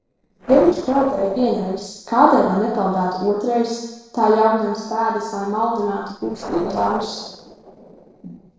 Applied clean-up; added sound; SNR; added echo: neural separator model SepFormer DNS4.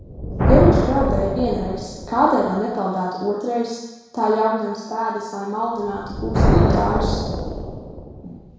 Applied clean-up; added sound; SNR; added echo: none; Thunder; 0 dB; reverberation time 1.1 s.